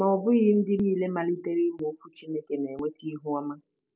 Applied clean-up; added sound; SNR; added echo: none; none; none; none.